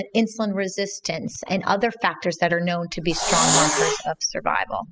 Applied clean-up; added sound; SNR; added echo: classical method spectral subtraction.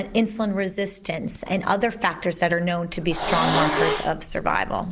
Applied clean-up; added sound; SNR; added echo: none; Hiss; -1 dB; none.